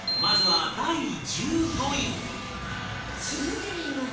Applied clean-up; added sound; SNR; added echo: none; Sliding door; 2 dB; reverberation time 0.7 s.